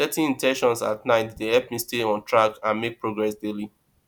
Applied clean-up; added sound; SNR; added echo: none; none; none; none.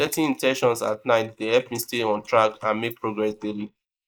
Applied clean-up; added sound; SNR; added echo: neural mask model Resemble Enhance denoiser.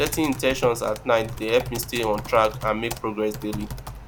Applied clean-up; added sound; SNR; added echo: none; Typing; 11 dB; none.